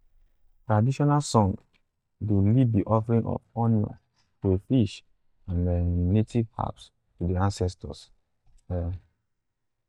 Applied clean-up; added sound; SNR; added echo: neural mask model DeepFilterNet 3.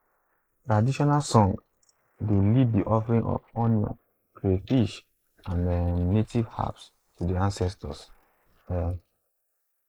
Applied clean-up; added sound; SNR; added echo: neural mask model Resemble Enhance denoiser.